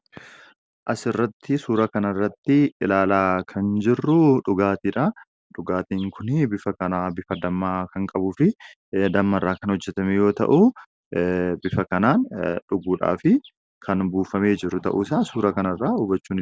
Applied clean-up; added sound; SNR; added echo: none; none; none; none.